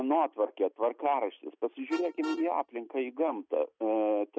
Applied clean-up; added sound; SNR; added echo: neural mask model RNNoise.